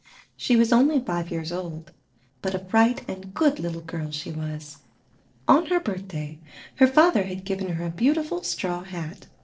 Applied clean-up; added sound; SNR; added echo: neural separator model SepFormer DNS4.